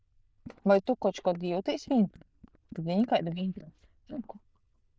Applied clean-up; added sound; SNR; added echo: neural diffusion model UNIVERSE++.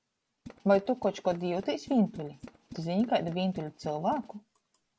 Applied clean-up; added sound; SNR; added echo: none; Tools; 19 dB; none.